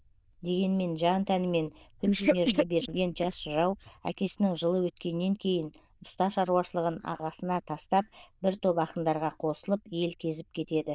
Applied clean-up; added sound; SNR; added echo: neural diffusion model UNIVERSE++.